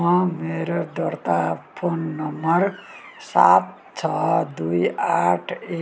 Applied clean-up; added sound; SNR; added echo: none; none; none; none.